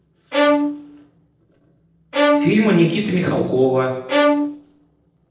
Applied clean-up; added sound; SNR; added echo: neural separator model SepFormer DNS4.